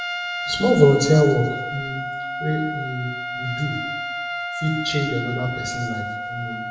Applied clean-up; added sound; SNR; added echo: none; Trumpet; 6 dB; reverberation time 0.9 s.